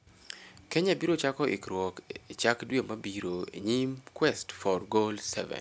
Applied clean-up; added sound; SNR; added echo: none; none; none; none.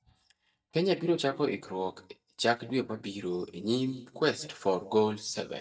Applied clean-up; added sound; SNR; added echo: neural mask model DeepFilterNet 3.